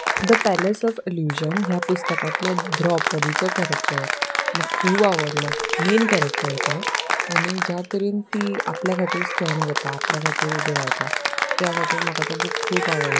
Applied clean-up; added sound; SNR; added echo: none; Applause / Cheering; 0 dB; none.